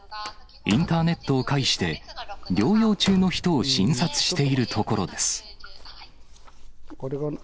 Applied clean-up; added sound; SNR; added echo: none; Slam; 15 dB; none.